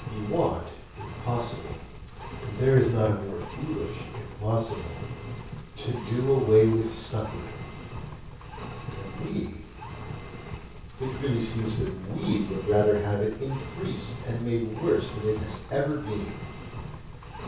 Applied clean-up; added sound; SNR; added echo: none; Engine; 9 dB; reverberation time 0.6 s.